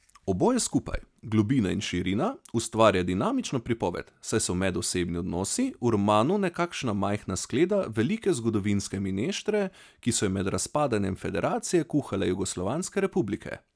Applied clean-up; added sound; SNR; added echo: none; none; none; none.